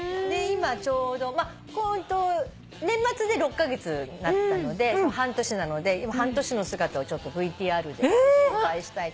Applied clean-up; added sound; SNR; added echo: none; none; none; none.